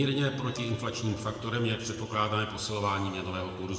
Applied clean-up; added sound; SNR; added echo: none; Guitar; 20 dB; reverberation time 1.9 s.